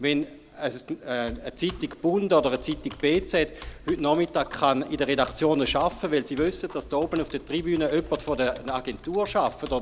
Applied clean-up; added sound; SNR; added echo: none; Computer keyboard; 18 dB; none.